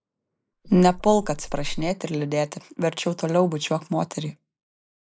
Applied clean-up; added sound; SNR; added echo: neural mask model Resemble Enhance denoiser.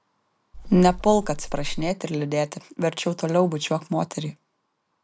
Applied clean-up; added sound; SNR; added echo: none; Wind; 7 dB; none.